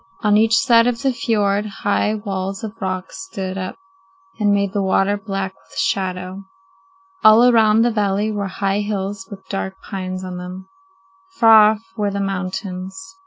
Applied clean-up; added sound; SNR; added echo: none; none; none; none.